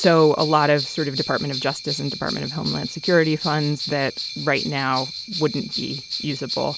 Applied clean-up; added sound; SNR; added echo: none; Bell; 9 dB; none.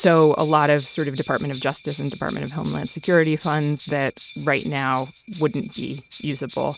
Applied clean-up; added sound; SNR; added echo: neural mask model RNNoise.